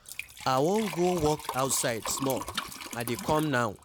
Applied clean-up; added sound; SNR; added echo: none; Liquid; 10 dB; none.